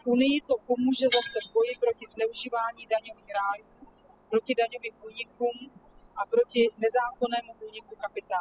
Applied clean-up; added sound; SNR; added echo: classical method spectral subtraction.